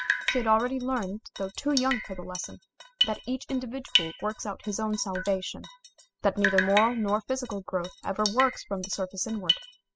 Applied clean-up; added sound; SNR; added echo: classical method spectral subtraction.